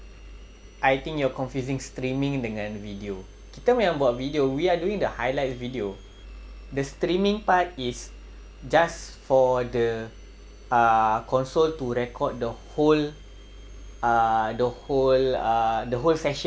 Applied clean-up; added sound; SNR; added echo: none; Engine; 18 dB; none.